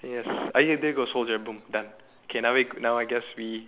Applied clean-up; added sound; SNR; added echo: none; none; none; none.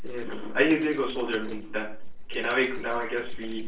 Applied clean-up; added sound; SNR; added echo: neural separator model SepFormer DNS4.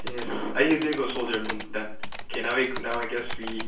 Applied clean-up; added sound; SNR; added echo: none; Typing; 12 dB; reverberation time 0.3 s.